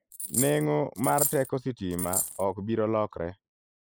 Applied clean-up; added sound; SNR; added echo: neural mask model Resemble Enhance denoiser.